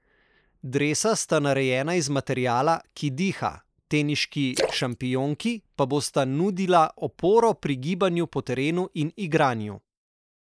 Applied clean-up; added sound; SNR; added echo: neural mask model Resemble Enhance denoiser.